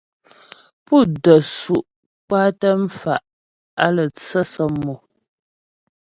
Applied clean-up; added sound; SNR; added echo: none; none; none; none.